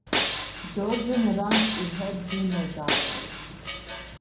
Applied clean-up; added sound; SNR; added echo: none; Shatter; -3 dB; reverberation time 0.5 s.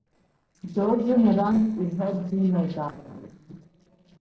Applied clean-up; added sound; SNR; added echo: neural separator model SepFormer DNS4.